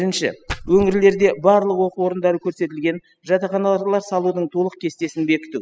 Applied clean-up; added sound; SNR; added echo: classical method spectral subtraction.